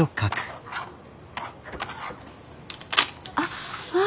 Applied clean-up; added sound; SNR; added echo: none; Printer; 15 dB; none.